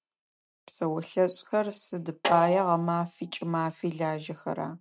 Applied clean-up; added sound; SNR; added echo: neural mask model RNNoise.